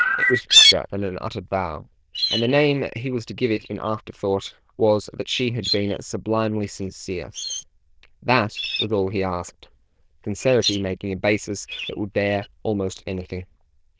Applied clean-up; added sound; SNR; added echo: neural diffusion model UNIVERSE++.